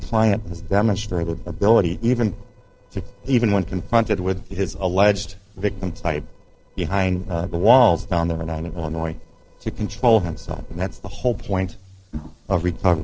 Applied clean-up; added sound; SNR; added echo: neural separator model SepFormer DNS4.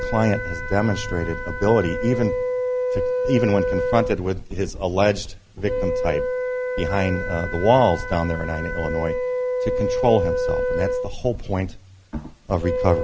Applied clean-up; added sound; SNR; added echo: none; Wind instrument, woodwind instrument; 3 dB; none.